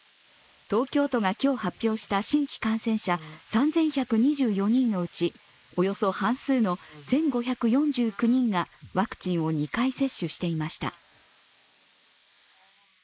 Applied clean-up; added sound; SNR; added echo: neural mask model Resemble Enhance denoiser.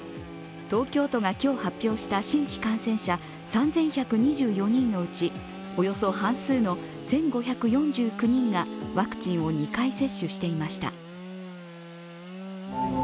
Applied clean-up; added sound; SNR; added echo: none; Sawing / Engine; 13 dB; none.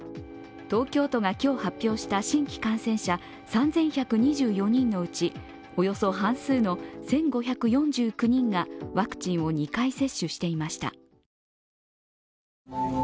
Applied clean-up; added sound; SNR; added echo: none; none; none; none.